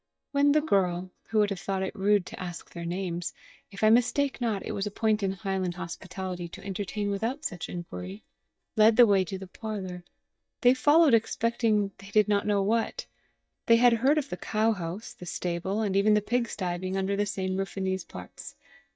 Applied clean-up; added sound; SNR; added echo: neural mask model DeepFilterNet 3.